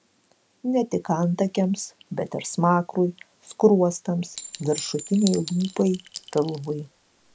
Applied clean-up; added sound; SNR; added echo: none; Chink, clink; 14 dB; none.